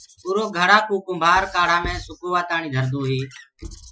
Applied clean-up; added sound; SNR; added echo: classical method Wiener filter.